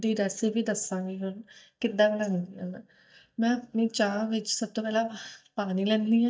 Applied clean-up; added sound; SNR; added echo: neural mask model DeepFilterNet 3.